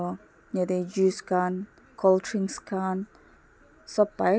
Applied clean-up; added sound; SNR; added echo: none; none; none; none.